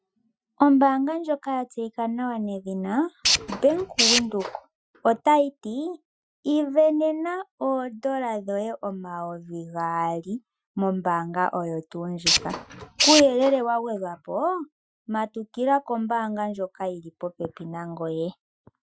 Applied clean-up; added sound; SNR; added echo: classical method Wiener filter.